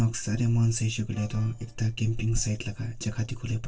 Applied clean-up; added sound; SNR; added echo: neural separator model SepFormer DNS4.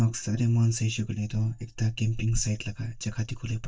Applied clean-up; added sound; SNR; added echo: neural mask model DeepFilterNet 3.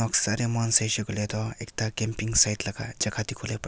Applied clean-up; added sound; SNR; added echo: none; none; none; none.